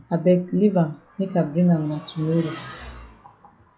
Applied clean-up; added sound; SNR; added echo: classical method log-MMSE.